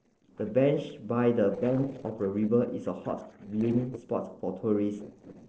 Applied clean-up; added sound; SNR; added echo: neural separator model SepFormer DNS4.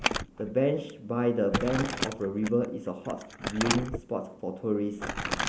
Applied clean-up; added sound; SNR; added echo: none; Crumpling, crinkling; 5 dB; none.